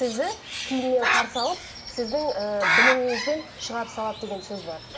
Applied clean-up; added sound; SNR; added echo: none; Bird; 0 dB; reverberation time 0.4 s.